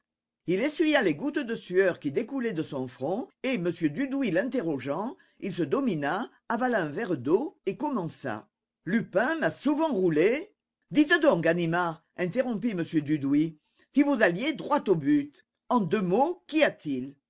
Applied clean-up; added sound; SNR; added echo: none; none; none; none.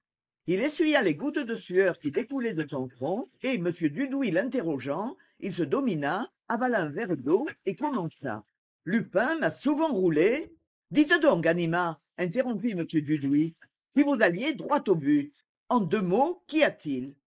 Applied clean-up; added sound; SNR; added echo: neural mask model Resemble Enhance denoiser.